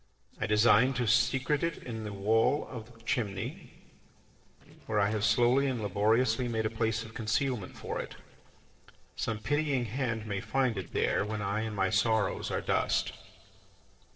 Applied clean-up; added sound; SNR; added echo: neural separator model SepFormer DNS4.